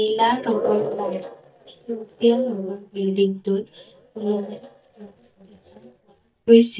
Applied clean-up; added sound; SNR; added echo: neural mask model DeepFilterNet 3.